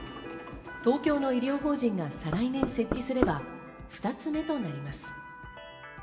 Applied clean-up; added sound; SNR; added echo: none; Knock; 2 dB; reverberation time 1.9 s.